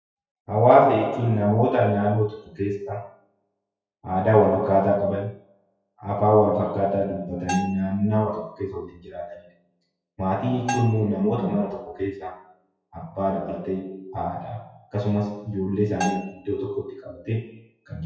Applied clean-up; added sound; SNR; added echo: classical method WPE with log-MMSE.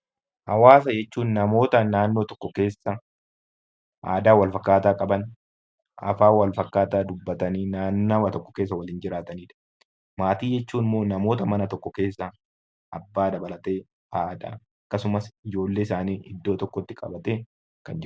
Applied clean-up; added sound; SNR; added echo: none; none; none; none.